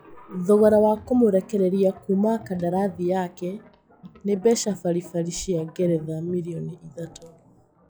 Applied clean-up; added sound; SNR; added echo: classical method log-MMSE.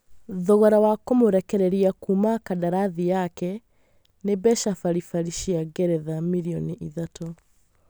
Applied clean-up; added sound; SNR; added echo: none; none; none; none.